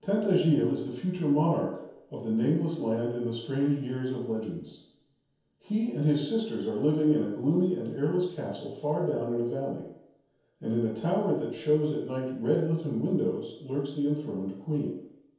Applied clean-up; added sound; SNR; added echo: none; none; none; reverberation time 0.9 s.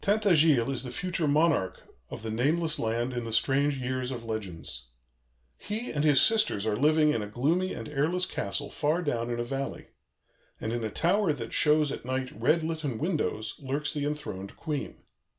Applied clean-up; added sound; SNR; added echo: none; none; none; none.